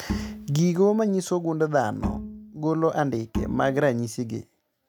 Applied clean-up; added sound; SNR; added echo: none; Bowed string instrument; 10 dB; none.